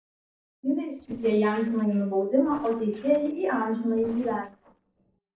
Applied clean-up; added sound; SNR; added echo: neural separator model SepFormer DNS4.